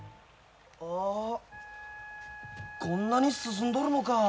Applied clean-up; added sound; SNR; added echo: none; Wind instrument, woodwind instrument; 17 dB; none.